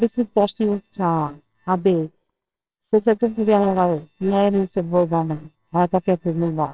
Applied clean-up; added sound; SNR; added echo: neural separator model SepFormer WHAMR!.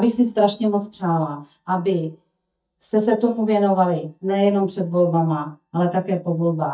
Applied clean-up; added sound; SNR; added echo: neural mask model DeepFilterNet 3.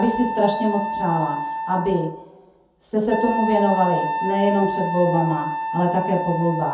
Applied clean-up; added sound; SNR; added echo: none; Wind instrument, woodwind instrument; 4 dB; reverberation time 0.5 s.